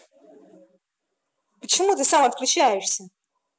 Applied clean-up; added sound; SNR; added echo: none; none; none; none.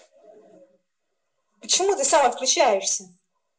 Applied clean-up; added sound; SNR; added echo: none; none; none; reverberation time 0.2 s.